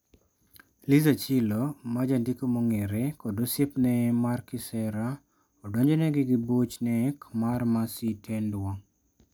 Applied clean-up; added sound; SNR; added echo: none; none; none; none.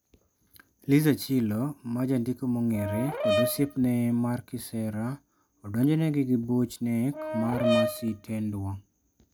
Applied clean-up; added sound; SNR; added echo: none; Brass instrument; 3 dB; none.